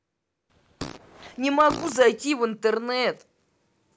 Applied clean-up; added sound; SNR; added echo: none; Fart; 14 dB; none.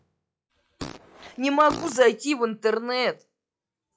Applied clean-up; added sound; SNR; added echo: classical method log-MMSE.